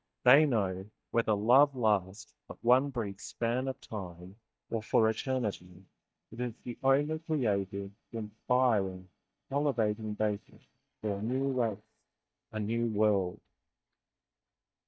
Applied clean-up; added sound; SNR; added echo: neural mask model DeepFilterNet 3.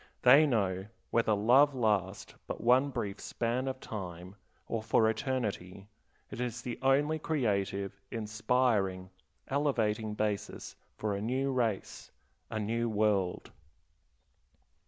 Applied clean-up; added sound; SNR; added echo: none; none; none; none.